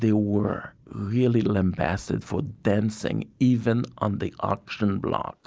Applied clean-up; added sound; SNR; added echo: neural mask model Resemble Enhance denoiser.